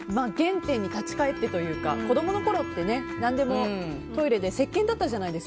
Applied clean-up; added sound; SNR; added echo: none; Wind instrument, woodwind instrument; 10 dB; none.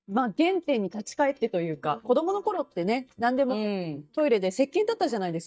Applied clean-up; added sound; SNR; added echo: neural mask model DeepFilterNet 3.